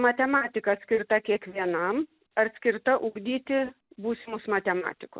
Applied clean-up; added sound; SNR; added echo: none; none; none; none.